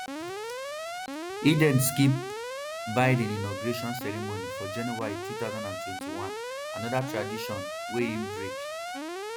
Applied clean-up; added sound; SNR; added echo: none; Alarm; 5 dB; none.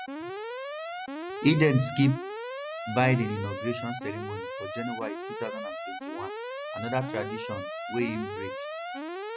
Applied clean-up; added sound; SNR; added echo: classical method spectral subtraction.